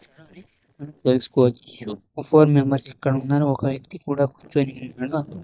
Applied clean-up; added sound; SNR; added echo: neural mask model DeepFilterNet 3.